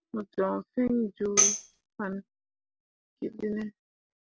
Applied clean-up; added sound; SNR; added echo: none; Tambourine; -3 dB; none.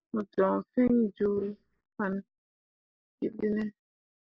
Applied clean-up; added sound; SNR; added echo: neural mask model Resemble Enhance denoiser.